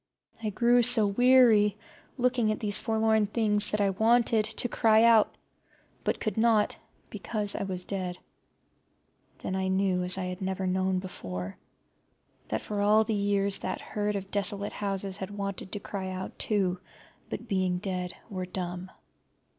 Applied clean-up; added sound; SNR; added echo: none; none; none; none.